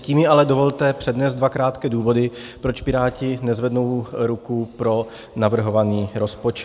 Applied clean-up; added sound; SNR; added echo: none; none; none; none.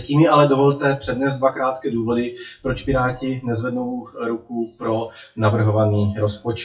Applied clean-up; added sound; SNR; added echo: classical method WPE with log-MMSE.